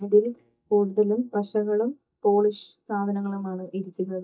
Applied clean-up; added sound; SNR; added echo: neural mask model DeepFilterNet 3.